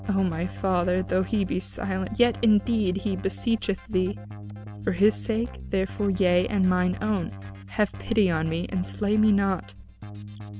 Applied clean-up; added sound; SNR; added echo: none; Keyboard (musical); 13 dB; none.